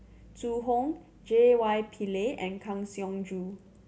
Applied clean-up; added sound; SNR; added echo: none; none; none; none.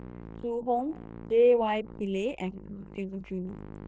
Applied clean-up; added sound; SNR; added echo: neural diffusion model UNIVERSE++.